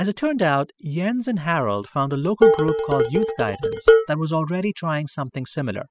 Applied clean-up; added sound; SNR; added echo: classical method spectral subtraction.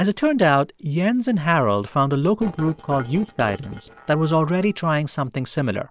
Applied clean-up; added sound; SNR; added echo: neural separator model SepFormer DNS4.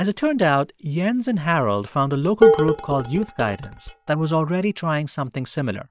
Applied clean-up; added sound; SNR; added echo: neural mask model DeepFilterNet 3.